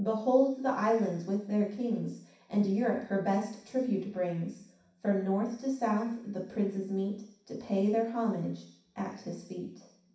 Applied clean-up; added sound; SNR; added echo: none; none; none; reverberation time 0.6 s.